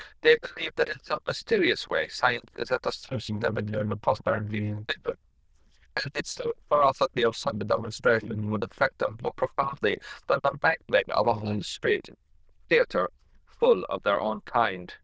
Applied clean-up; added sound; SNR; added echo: neural diffusion model UNIVERSE++.